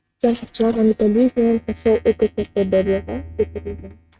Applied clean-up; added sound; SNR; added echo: neural mask model RNNoise.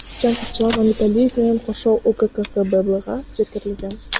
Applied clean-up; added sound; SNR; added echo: none; none; none; none.